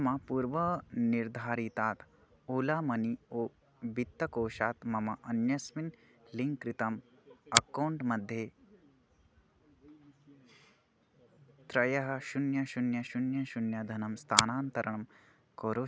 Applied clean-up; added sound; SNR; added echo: none; Finger snapping; 1 dB; none.